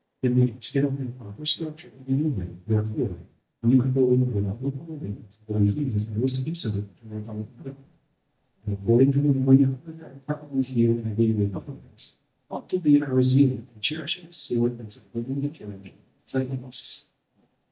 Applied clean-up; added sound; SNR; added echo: neural mask model DeepFilterNet 3.